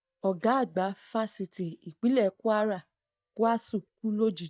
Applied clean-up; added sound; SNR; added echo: neural mask model DeepFilterNet 3.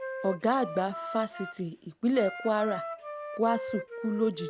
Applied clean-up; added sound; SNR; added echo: none; Wind instrument, woodwind instrument; 9 dB; none.